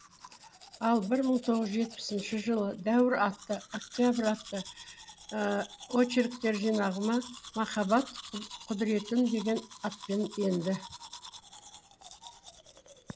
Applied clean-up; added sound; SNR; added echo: none; Domestic sounds, home sounds; 17 dB; none.